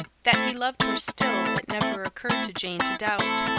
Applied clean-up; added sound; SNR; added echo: none; Guitar; -2 dB; none.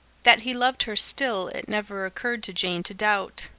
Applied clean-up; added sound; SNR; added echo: none; none; none; none.